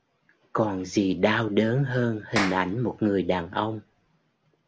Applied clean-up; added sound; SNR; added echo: none; Clapping; 9 dB; none.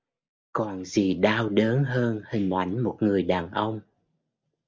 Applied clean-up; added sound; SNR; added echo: neural mask model DeepFilterNet 3.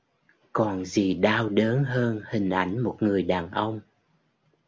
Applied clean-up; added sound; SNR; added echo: none; none; none; none.